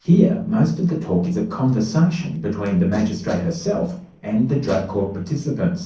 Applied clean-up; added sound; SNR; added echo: neural separator model SepFormer DNS4.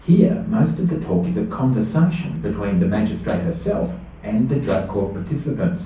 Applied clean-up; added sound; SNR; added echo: none; Traffic noise, roadway noise; 20 dB; reverberation time 0.6 s.